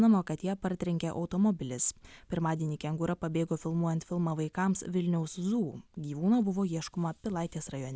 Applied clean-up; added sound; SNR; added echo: none; none; none; none.